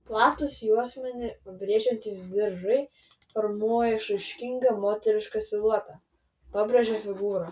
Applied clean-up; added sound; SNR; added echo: none; none; none; none.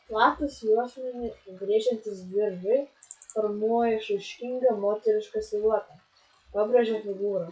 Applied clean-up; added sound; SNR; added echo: classical method log-MMSE.